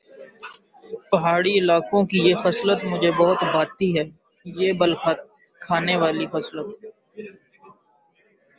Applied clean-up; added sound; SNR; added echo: none; none; none; none.